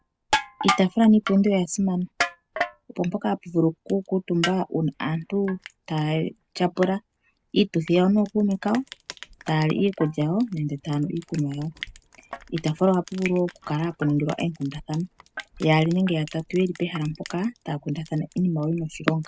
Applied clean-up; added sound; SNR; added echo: none; Crushing; 12 dB; none.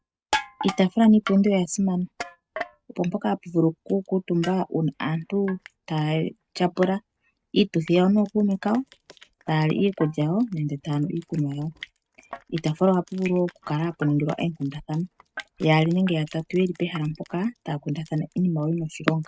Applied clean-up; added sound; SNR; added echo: neural mask model RNNoise.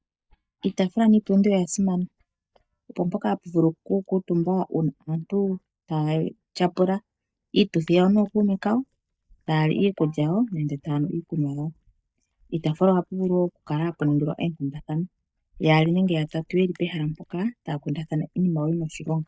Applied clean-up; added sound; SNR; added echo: neural mask model DeepFilterNet 3.